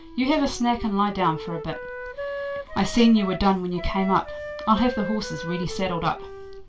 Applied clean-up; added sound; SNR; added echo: none; Wind instrument, woodwind instrument; 11 dB; reverberation time 0.2 s.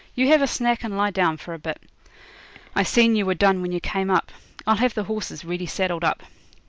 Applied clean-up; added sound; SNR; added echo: none; none; none; none.